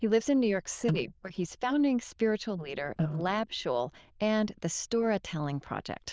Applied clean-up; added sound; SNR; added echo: neural diffusion model UNIVERSE++.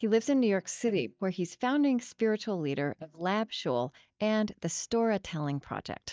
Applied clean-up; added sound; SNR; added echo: neural mask model DeepFilterNet 3.